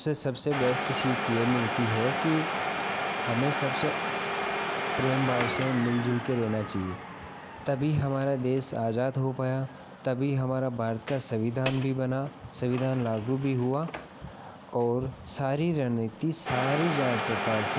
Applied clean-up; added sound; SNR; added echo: none; Domestic sounds, home sounds; 5 dB; none.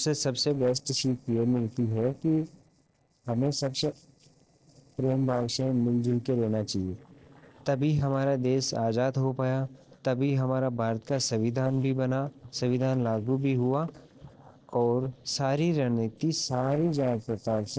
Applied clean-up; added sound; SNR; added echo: neural separator model SepFormer DNS4.